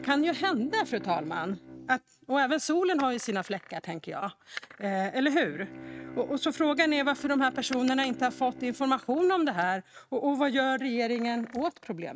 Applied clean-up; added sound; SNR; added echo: neural mask model RNNoise.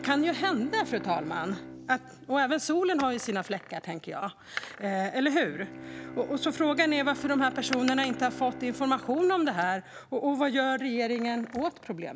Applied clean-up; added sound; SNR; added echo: none; Door + Bowed string instrument; 14 dB; none.